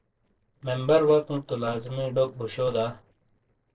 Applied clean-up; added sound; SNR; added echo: neural separator model SepFormer DNS4.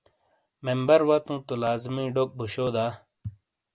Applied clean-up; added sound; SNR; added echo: none; none; none; none.